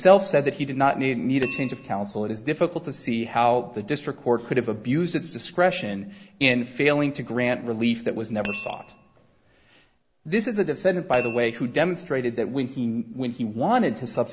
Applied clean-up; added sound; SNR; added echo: none; Glass; 15 dB; none.